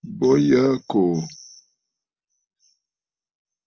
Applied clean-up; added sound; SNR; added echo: none; none; none; none.